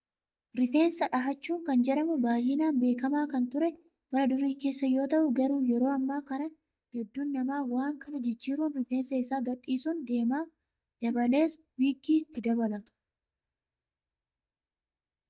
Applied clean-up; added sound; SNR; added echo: neural mask model DeepFilterNet 3.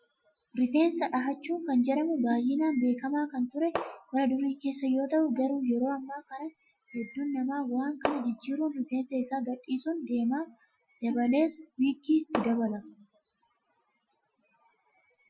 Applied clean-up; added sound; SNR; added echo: classical method Wiener filter.